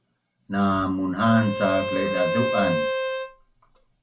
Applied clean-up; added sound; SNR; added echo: none; Bowed string instrument; 3 dB; reverberation time 0.3 s.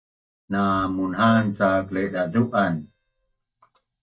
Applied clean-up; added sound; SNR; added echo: neural mask model DeepFilterNet 3.